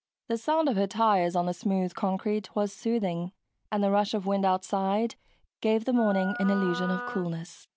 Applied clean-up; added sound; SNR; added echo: none; Wind instrument, woodwind instrument; 9 dB; none.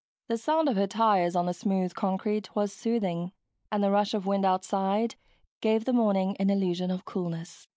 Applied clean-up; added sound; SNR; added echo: neural mask model Resemble Enhance denoiser.